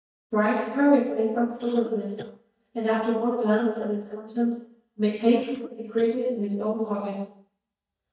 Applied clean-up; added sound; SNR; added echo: neural mask model DeepFilterNet 3.